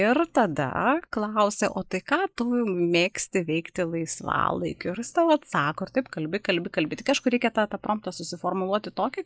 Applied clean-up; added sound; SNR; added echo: neural mask model Resemble Enhance denoiser.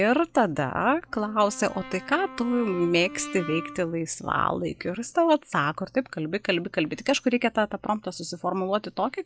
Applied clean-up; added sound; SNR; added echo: none; Brass instrument; 14 dB; none.